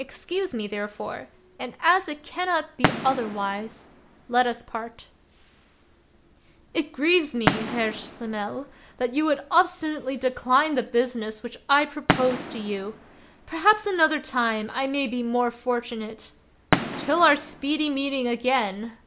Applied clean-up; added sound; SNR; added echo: none; Fireworks; 8 dB; none.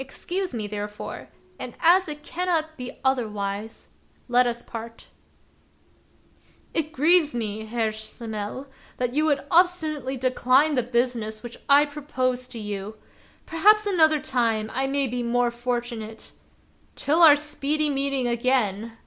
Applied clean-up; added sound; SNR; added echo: none; none; none; none.